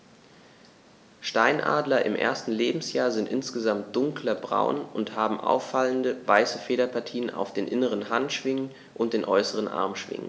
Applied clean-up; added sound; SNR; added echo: none; none; none; none.